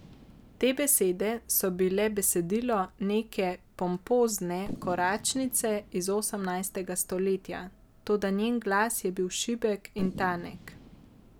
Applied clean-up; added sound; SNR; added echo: none; Fireworks; 19 dB; none.